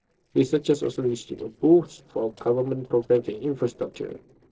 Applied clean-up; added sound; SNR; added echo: neural separator model SepFormer DNS4.